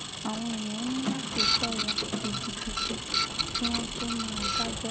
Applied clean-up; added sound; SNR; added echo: none; Engine + Printer; -5 dB; none.